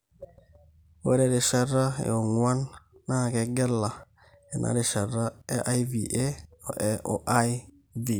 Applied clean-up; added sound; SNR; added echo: none; none; none; none.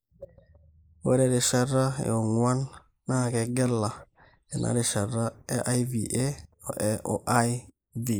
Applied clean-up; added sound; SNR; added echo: neural mask model Resemble Enhance denoiser.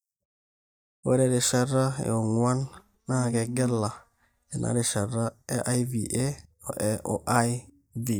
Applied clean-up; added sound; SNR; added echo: neural mask model DeepFilterNet 3.